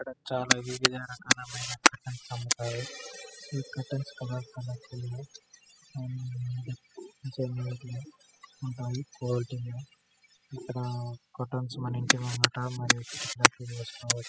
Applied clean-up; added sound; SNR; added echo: classical method spectral subtraction.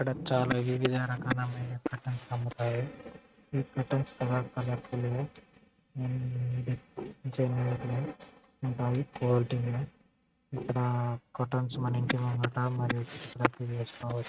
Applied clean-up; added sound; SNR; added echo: neural mask model RNNoise.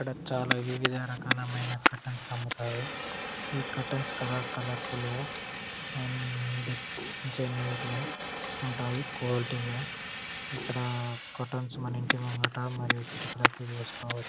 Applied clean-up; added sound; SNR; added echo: none; Fire; -1 dB; none.